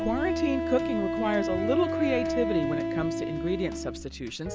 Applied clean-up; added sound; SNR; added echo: none; Wind instrument, woodwind instrument; 1 dB; none.